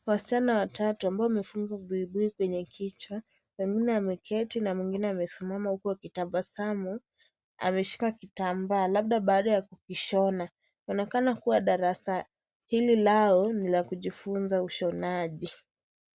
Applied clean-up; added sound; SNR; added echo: none; none; none; none.